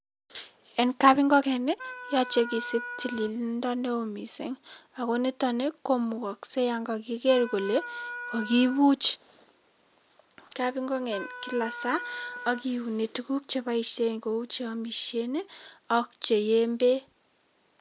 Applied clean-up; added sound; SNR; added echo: none; Wind instrument, woodwind instrument; 11 dB; none.